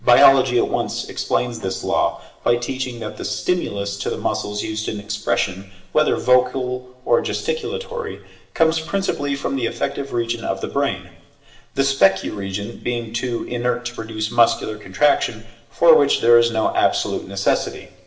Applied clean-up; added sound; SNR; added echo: neural separator model SepFormer DNS4.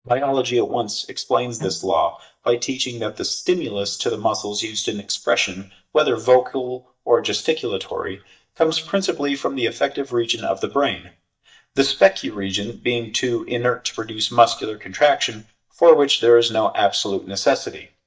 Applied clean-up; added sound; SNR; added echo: neural mask model DeepFilterNet 3.